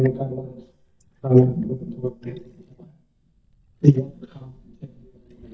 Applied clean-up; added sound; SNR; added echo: neural mask model DeepFilterNet 3.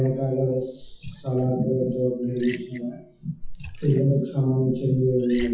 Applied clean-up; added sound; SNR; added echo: classical method WPE with log-MMSE.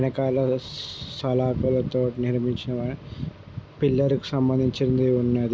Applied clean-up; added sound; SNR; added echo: none; none; none; none.